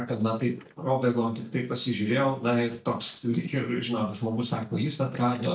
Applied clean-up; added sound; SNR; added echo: neural mask model DeepFilterNet 3.